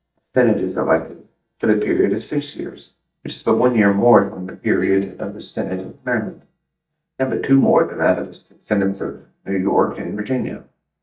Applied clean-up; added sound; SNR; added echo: neural mask model DeepFilterNet 3.